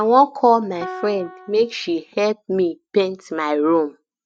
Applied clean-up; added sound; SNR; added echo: neural mask model RNNoise.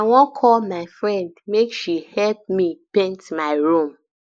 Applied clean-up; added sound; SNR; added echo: neural mask model Resemble Enhance denoiser.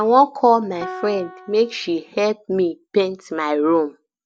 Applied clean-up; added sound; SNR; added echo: none; Piano; 19 dB; none.